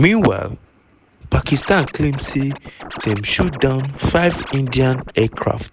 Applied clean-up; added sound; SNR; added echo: none; Scratching (performance technique); 14 dB; none.